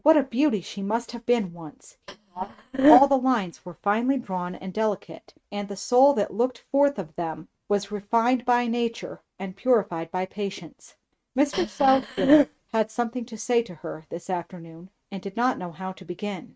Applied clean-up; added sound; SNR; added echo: neural mask model RNNoise.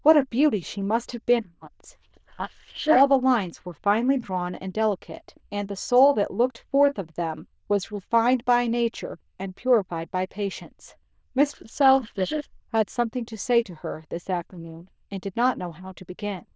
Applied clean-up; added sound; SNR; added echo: neural diffusion model UNIVERSE++.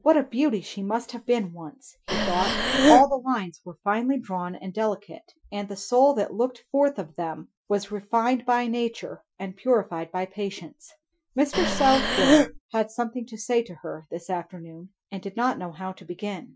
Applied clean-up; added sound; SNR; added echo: classical method Wiener filter.